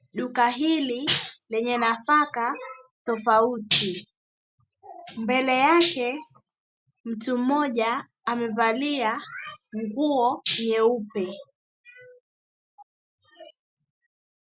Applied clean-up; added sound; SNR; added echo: none; none; none; none.